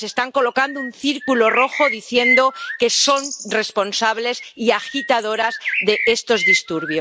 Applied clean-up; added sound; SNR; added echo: none; Bird; 5 dB; none.